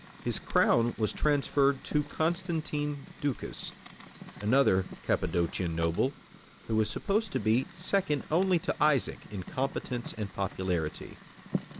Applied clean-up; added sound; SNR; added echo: none; Fire; 16 dB; none.